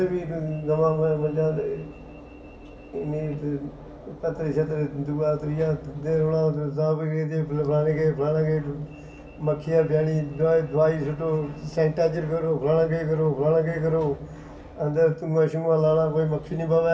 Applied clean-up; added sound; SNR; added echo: none; Alarm / Engine / Train; 19 dB; reverberation time 0.2 s.